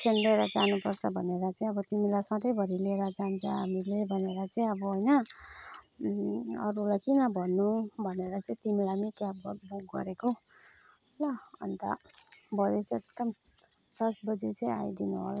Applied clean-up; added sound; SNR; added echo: none; none; none; none.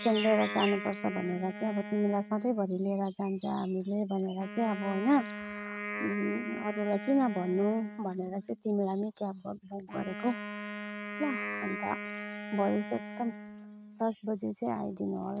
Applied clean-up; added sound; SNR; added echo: neural mask model RNNoise.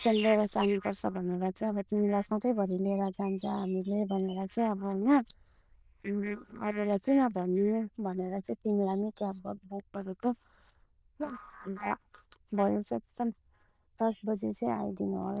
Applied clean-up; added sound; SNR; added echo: neural diffusion model UNIVERSE++.